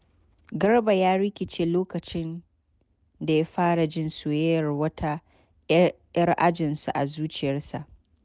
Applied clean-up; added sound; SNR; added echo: none; none; none; none.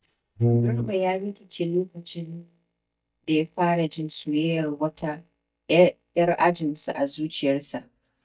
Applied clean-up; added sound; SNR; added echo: neural mask model DeepFilterNet 3.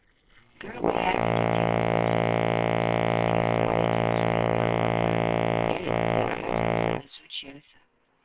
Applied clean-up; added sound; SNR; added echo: neural separator model SepFormer WHAMR!.